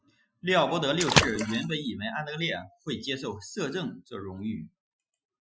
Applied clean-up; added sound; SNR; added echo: classical method Wiener filter.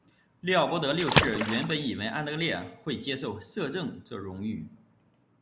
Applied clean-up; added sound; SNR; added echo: none; Water / Splash, splatter; -1 dB; none.